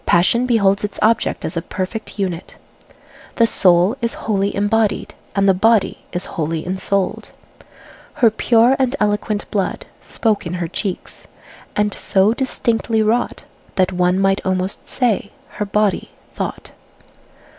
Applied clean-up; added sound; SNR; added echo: none; none; none; none.